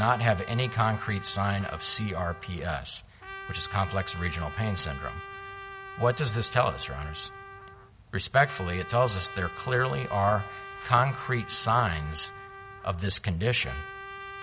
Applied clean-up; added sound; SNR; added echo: none; Trumpet; 13 dB; none.